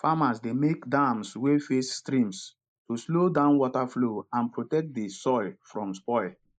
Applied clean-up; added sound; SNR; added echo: neural mask model Resemble Enhance denoiser.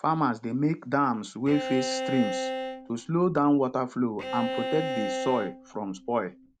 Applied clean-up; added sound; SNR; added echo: none; Bowed string instrument; 6 dB; none.